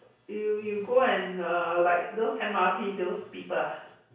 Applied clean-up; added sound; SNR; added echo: none; none; none; reverberation time 0.6 s.